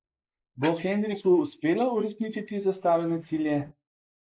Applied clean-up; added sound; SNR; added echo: neural mask model Resemble Enhance denoiser.